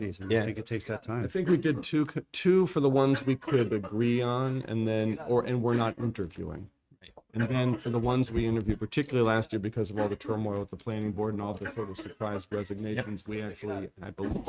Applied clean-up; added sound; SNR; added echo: neural mask model RNNoise.